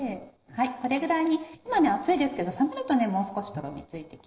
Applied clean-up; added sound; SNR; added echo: neural separator model SepFormer DNS4.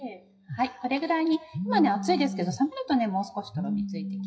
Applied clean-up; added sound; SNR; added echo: classical method WPE with log-MMSE.